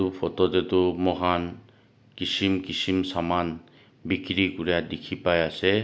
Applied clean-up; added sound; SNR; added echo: none; none; none; none.